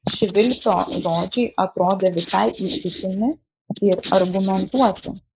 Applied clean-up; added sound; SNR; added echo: neural mask model Resemble Enhance denoiser.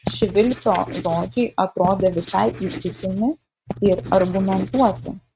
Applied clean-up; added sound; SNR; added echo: neural mask model RNNoise.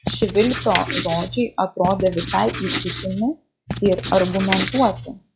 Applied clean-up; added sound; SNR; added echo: classical method log-MMSE.